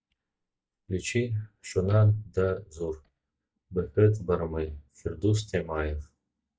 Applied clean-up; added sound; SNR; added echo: neural mask model DeepFilterNet 3.